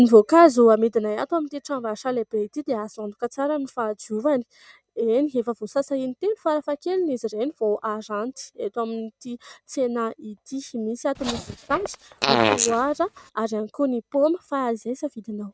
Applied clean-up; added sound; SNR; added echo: neural mask model RNNoise.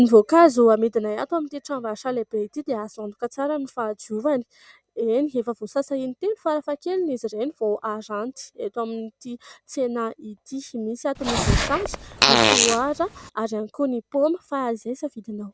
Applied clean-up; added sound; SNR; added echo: none; Fart; -3 dB; none.